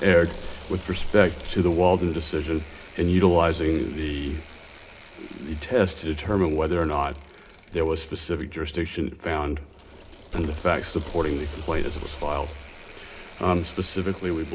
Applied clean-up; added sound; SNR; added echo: none; Bicycle; 10 dB; reverberation time 0.3 s.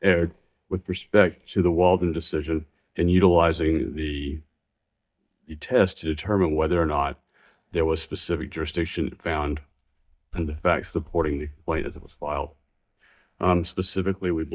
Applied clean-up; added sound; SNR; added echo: neural mask model DeepFilterNet 3.